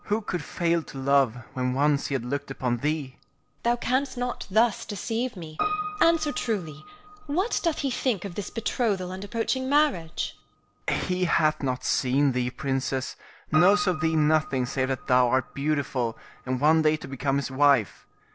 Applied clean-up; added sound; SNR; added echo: none; Piano; 15 dB; none.